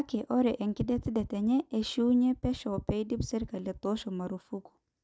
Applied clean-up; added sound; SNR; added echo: none; none; none; none.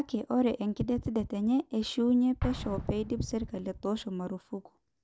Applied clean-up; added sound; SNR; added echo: none; Explosion; 14 dB; none.